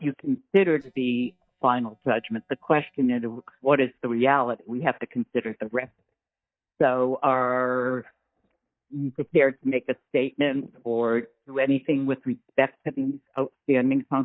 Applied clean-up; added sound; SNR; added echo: neural mask model DeepFilterNet 3.